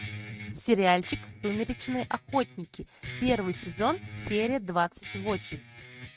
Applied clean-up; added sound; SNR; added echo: neural mask model RNNoise.